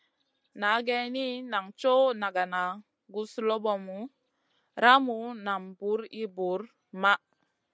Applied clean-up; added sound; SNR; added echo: none; none; none; none.